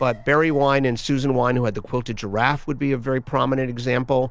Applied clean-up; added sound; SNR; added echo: none; Alarm; 17 dB; none.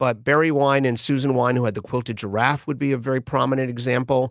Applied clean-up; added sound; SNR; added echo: none; none; none; none.